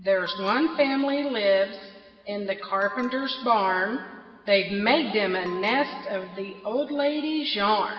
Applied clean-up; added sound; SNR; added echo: none; Bell; 19 dB; reverberation time 2.0 s.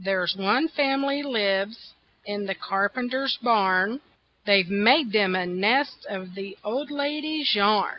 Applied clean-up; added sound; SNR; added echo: none; none; none; none.